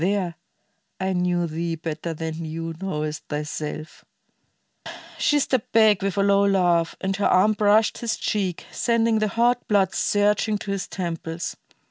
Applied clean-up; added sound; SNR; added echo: none; none; none; none.